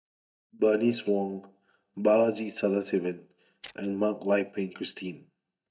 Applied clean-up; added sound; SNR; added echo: neural mask model DeepFilterNet 3.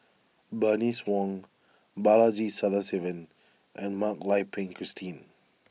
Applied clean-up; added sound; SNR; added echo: none; none; none; none.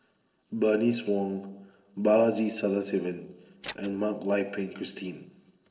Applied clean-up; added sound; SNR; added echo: neural separator model SepFormer DNS4.